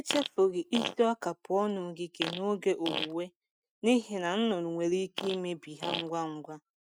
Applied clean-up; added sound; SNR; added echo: neural mask model RNNoise.